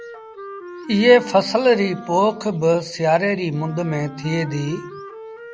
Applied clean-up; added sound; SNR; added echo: none; Wind instrument, woodwind instrument; 17 dB; none.